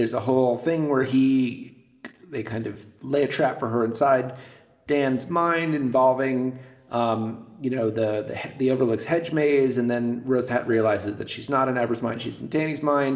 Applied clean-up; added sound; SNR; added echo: none; none; none; reverberation time 1.0 s.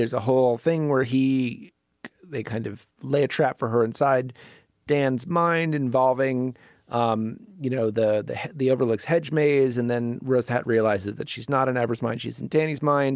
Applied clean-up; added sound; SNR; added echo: none; none; none; none.